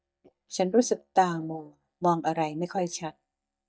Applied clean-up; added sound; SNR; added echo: neural mask model DeepFilterNet 3.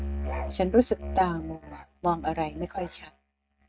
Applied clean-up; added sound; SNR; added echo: neural mask model RNNoise.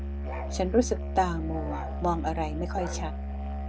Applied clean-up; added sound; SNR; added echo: none; Musical instrument; 2 dB; none.